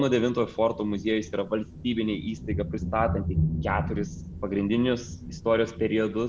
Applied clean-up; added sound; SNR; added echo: none; Thunder; 6 dB; none.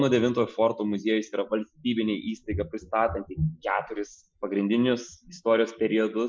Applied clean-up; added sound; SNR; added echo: classical method Wiener filter.